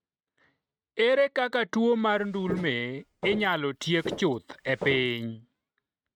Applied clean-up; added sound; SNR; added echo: neural mask model RNNoise.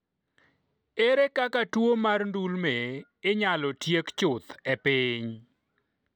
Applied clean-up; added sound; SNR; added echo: none; none; none; none.